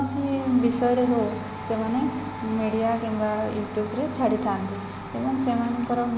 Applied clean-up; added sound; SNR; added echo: none; Domestic sounds, home sounds; 10 dB; none.